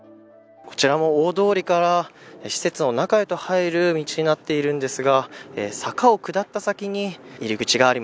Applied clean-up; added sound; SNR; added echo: none; none; none; none.